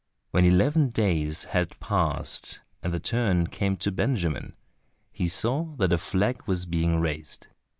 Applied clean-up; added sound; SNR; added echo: none; none; none; none.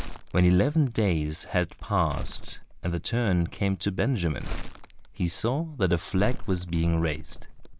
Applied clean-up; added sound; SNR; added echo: none; Crumpling, crinkling; 8 dB; none.